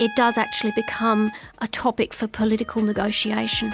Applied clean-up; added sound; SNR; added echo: none; Trumpet; 15 dB; none.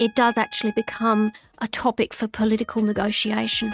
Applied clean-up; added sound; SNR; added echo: neural mask model RNNoise.